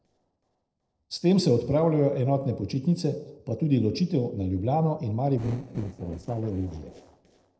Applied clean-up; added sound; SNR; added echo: neural separator model SepFormer DNS4.